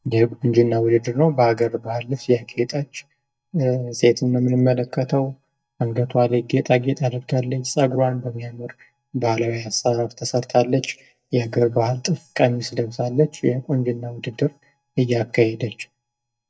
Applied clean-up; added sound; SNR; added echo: neural mask model DeepFilterNet 3.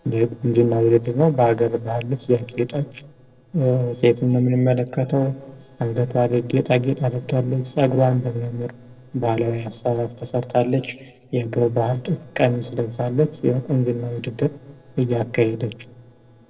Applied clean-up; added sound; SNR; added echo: neural separator model SepFormer DNS4.